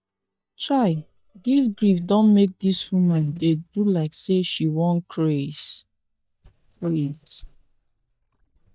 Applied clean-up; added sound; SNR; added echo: neural mask model DeepFilterNet 3.